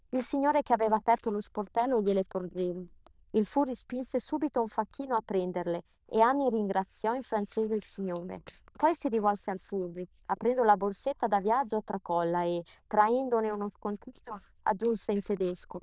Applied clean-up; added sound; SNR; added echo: neural diffusion model UNIVERSE++.